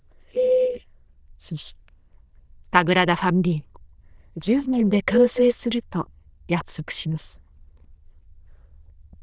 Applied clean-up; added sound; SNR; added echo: neural diffusion model UNIVERSE++.